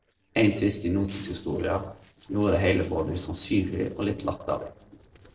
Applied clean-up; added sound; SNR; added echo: neural separator model SepFormer DNS4.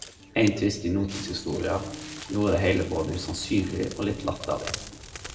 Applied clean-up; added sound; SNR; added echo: none; Crackle; 13 dB; reverberation time 0.7 s.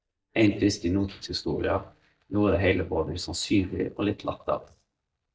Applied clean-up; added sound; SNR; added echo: neural mask model DeepFilterNet 3.